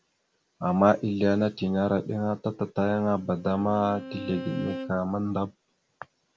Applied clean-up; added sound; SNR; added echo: none; Bowed string instrument; 14 dB; none.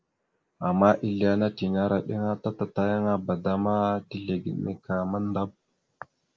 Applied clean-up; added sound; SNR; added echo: neural mask model Resemble Enhance denoiser.